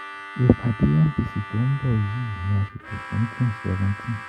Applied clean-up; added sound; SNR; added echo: none; Harmonica; 14 dB; none.